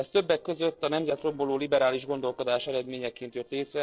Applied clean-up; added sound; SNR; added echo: neural separator model SepFormer DNS4.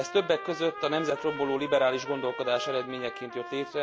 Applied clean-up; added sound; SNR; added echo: none; Trumpet; 10 dB; none.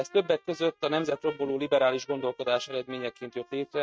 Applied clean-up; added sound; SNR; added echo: neural mask model RNNoise.